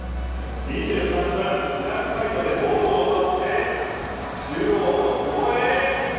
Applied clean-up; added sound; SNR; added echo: none; Wind; 19 dB; reverberation time 2.2 s.